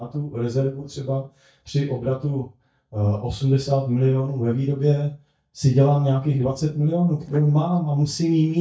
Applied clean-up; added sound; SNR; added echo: neural mask model DeepFilterNet 3.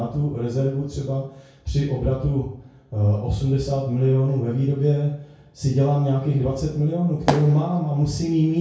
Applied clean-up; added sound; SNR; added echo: none; Fireworks; 6 dB; reverberation time 0.6 s.